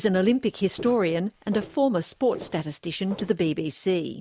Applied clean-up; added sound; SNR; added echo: none; Walk, footsteps; 18 dB; none.